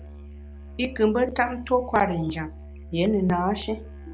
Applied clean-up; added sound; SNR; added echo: none; Musical instrument; 15 dB; none.